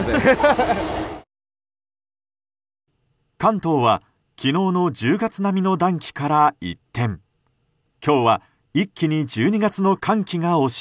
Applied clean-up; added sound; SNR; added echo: none; none; none; none.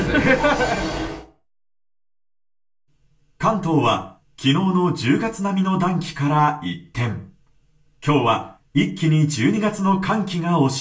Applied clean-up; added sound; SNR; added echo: none; none; none; reverberation time 0.3 s.